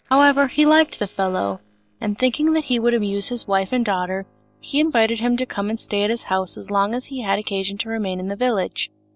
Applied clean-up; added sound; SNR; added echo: neural separator model SepFormer DNS4.